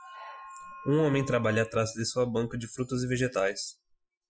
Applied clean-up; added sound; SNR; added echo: classical method Wiener filter.